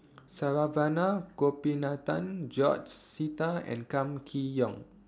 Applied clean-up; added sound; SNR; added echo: none; none; none; none.